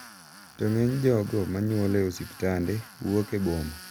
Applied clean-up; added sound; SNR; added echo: none; Tools; 19 dB; none.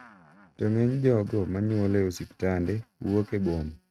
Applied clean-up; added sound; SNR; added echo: neural mask model RNNoise.